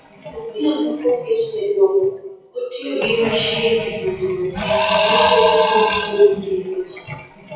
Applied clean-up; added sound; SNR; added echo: classical method WPE with log-MMSE.